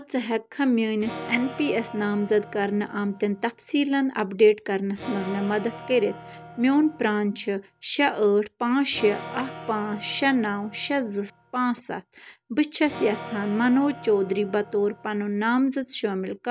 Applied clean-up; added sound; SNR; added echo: none; Electric guitar / Acoustic guitar; 17 dB; none.